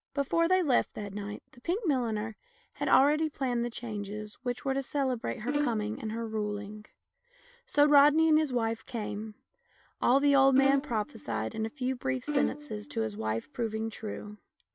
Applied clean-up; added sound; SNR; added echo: neural mask model RNNoise.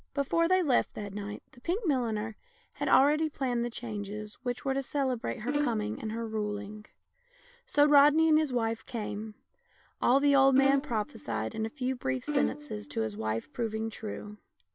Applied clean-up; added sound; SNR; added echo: none; Bowed string instrument; 7 dB; none.